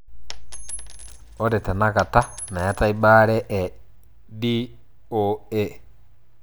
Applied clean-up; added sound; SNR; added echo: none; Coin (dropping); 19 dB; none.